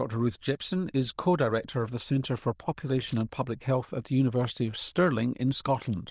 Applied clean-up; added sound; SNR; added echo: neural diffusion model UNIVERSE++.